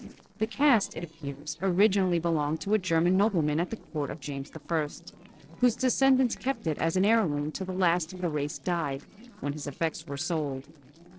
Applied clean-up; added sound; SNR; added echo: neural separator model SepFormer DNS4.